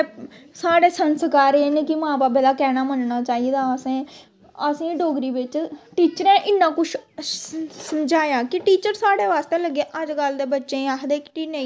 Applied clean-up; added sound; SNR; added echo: none; none; none; none.